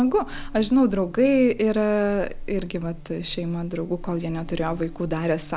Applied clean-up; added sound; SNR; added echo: none; Buzz; 13 dB; none.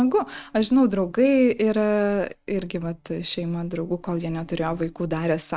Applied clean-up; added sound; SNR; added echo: neural mask model RNNoise.